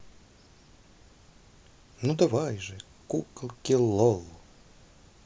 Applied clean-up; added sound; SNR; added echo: none; none; none; none.